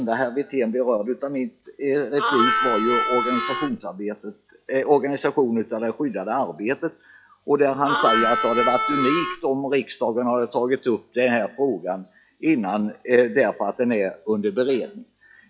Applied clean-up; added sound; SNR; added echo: classical method log-MMSE.